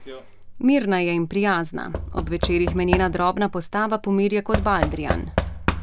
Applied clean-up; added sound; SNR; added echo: none; Knock / Wood; 6 dB; none.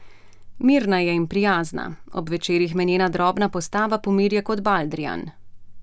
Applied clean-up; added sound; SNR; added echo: none; none; none; none.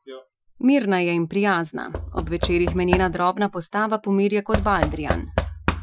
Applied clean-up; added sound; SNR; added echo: classical method Wiener filter.